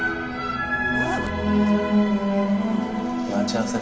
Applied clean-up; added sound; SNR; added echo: none; Zipper (clothing); 16 dB; reverberation time 0.9 s.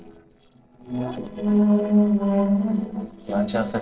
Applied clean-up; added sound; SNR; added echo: neural separator model SepFormer DNS4.